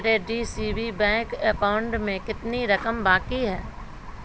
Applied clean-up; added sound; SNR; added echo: none; none; none; none.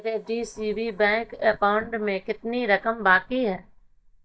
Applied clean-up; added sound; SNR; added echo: neural mask model DeepFilterNet 3.